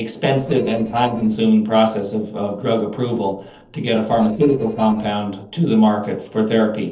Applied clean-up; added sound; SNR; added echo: neural separator model SepFormer DNS4.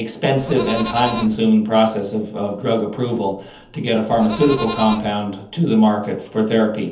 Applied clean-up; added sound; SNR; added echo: none; Livestock, farm animals, working animals; 10 dB; reverberation time 0.7 s.